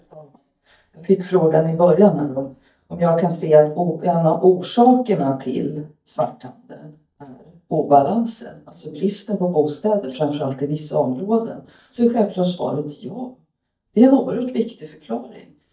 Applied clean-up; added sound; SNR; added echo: neural mask model DeepFilterNet 3.